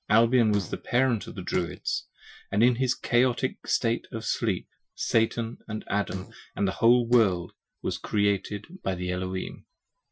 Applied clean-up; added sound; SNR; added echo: classical method Wiener filter.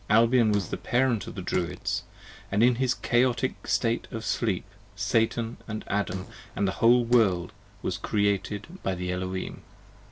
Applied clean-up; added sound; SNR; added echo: none; Fart; 16 dB; none.